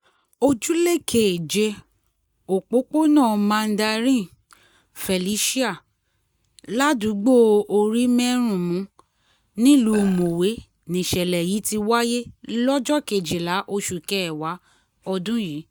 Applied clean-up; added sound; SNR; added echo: neural mask model DeepFilterNet 3.